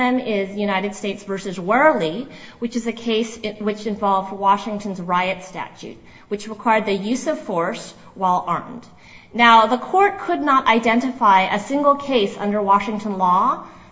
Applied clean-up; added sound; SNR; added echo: none; none; none; reverberation time 0.8 s.